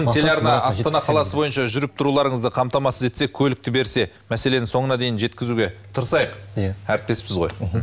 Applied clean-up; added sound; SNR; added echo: none; none; none; none.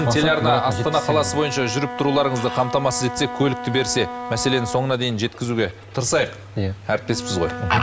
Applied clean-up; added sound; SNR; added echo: none; Wind instrument, woodwind instrument + Fowl; 9 dB; none.